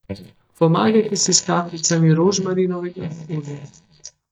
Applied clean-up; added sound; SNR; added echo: neural mask model DeepFilterNet 3.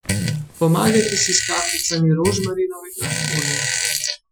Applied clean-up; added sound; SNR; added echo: classical method Wiener filter.